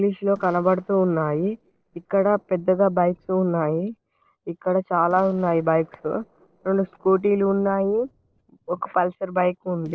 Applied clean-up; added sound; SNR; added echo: neural separator model SepFormer DNS4.